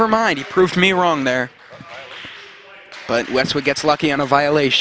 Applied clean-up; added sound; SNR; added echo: none; none; none; none.